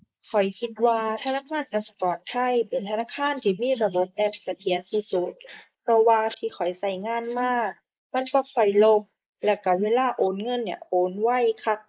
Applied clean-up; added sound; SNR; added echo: neural mask model Resemble Enhance denoiser.